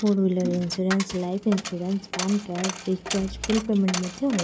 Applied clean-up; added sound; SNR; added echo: none; Coin (dropping); 10 dB; none.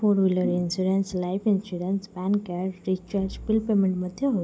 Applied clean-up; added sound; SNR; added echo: none; none; none; none.